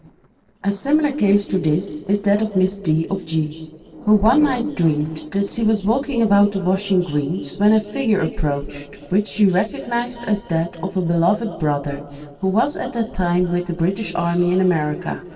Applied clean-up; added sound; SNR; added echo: neural separator model SepFormer DNS4.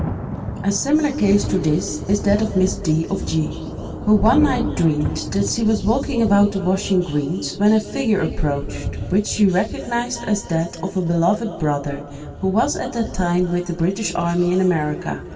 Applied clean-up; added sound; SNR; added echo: none; Thunder / Rain; 10 dB; reverberation time 2.8 s.